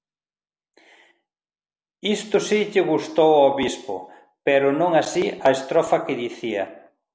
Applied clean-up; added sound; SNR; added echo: none; none; none; none.